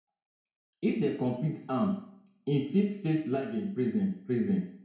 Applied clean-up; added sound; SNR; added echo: none; none; none; reverberation time 0.5 s.